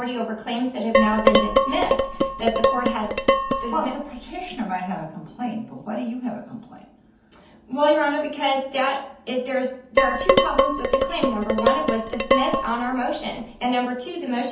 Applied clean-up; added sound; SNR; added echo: none; Dishes, pots, and pans; -4 dB; reverberation time 0.6 s.